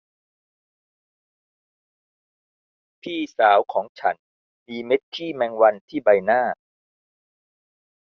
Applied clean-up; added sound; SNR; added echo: none; none; none; none.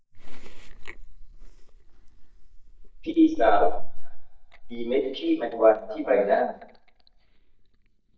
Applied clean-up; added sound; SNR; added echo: neural mask model DeepFilterNet 3.